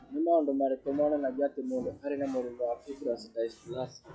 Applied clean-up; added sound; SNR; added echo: classical method log-MMSE.